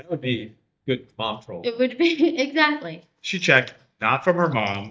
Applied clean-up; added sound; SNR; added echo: neural mask model DeepFilterNet 3.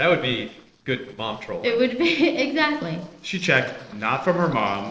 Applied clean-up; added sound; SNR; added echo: neural separator model SepFormer DNS4.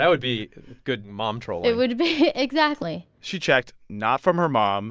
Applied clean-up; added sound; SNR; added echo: none; none; none; none.